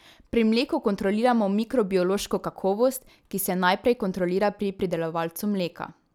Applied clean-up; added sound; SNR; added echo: none; none; none; none.